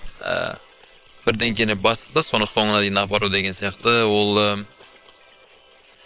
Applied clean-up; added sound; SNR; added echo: neural separator model SepFormer WHAM!.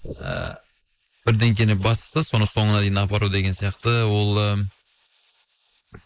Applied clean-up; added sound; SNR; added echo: neural mask model Resemble Enhance denoiser.